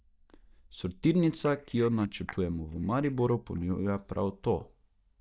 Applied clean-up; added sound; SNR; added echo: neural mask model DeepFilterNet 3.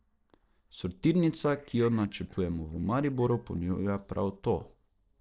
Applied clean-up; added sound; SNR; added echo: neural separator model SepFormer DNS4.